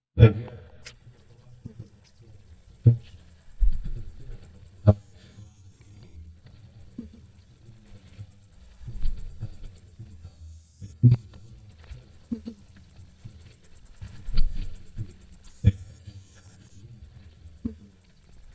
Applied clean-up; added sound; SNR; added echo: neural mask model DeepFilterNet 3.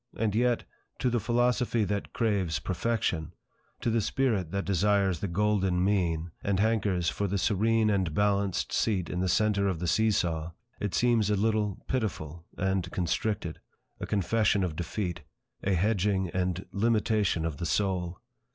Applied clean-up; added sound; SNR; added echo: none; none; none; none.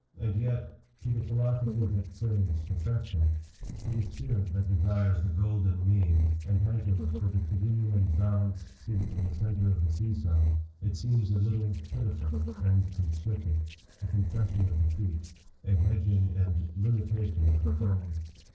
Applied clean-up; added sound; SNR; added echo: neural separator model SepFormer DNS4.